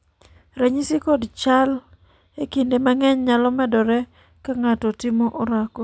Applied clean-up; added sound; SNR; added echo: none; none; none; none.